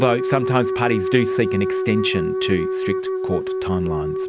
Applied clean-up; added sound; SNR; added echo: none; Wind instrument, woodwind instrument; 1 dB; none.